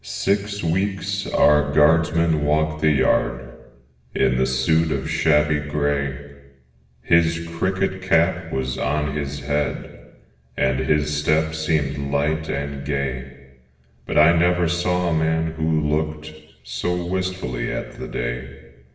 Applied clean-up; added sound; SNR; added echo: none; none; none; reverberation time 1.1 s.